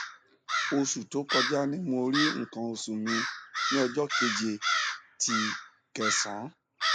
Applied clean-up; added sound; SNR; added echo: neural mask model Resemble Enhance denoiser.